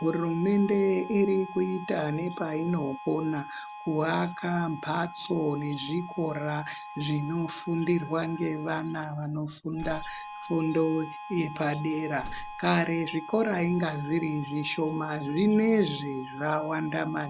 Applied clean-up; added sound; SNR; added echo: none; Harmonica + Slam; 13 dB; none.